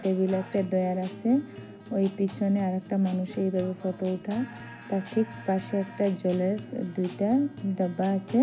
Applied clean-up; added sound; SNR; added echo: none; Guitar; 15 dB; none.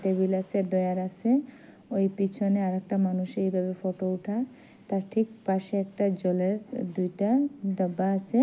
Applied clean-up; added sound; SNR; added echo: none; none; none; none.